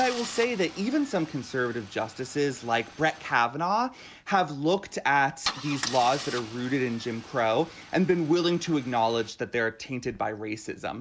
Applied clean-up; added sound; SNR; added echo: none; Idling / Engine starting / Car; 15 dB; none.